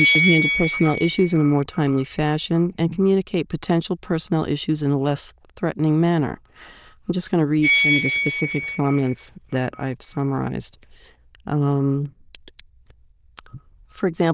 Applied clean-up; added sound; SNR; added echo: neural diffusion model UNIVERSE++.